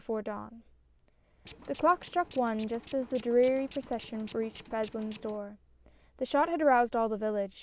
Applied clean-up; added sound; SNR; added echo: none; Tools; 17 dB; none.